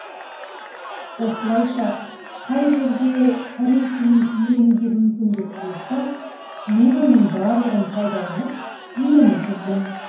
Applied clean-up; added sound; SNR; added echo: none; Crowd / Cheering; 15 dB; reverberation time 0.9 s.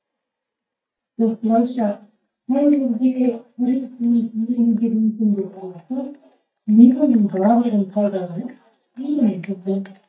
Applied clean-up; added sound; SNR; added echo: neural mask model DeepFilterNet 3.